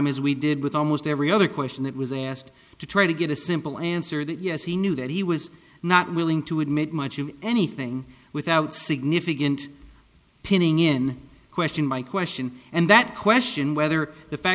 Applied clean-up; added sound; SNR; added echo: none; none; none; none.